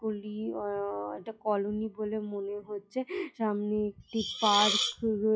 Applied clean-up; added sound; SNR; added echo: classical method log-MMSE.